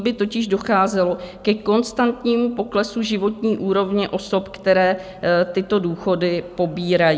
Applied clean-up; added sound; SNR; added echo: none; none; none; none.